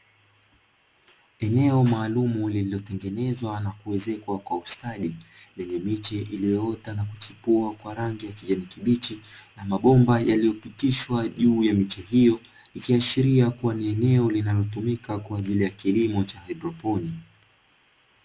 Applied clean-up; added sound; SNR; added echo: none; none; none; none.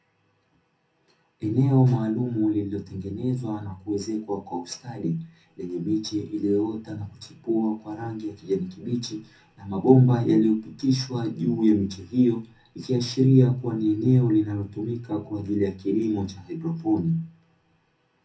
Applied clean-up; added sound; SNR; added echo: none; none; none; reverberation time 0.3 s.